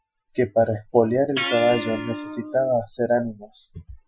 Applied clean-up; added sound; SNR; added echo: classical method Wiener filter.